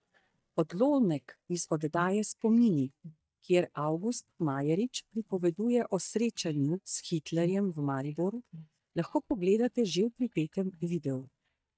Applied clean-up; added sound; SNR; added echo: neural mask model DeepFilterNet 3.